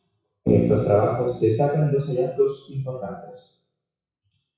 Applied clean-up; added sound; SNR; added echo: classical method WPE with log-MMSE.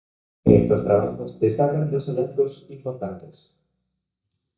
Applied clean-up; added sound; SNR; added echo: neural mask model DeepFilterNet 3.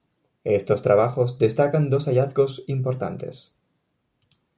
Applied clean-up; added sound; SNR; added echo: none; none; none; none.